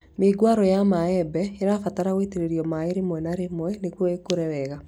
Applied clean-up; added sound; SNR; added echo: none; none; none; none.